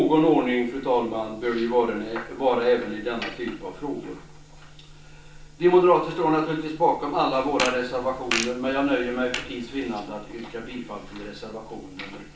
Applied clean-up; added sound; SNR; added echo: none; Fart; 8 dB; reverberation time 0.4 s.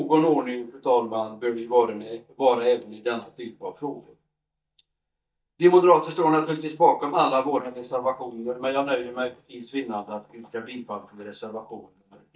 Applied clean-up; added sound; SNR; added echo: neural mask model DeepFilterNet 3.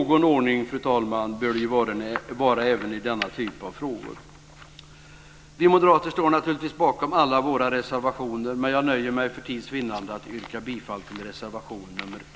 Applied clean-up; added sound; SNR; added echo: none; none; none; none.